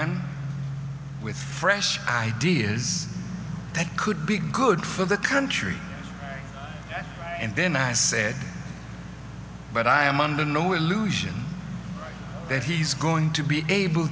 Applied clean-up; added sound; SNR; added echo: none; none; none; none.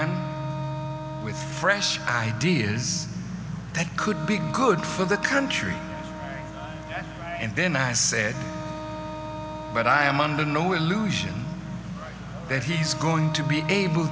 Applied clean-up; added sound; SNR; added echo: none; Wind instrument, woodwind instrument; 12 dB; none.